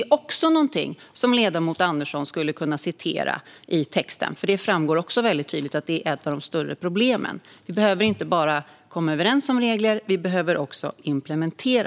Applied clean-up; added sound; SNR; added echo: none; none; none; none.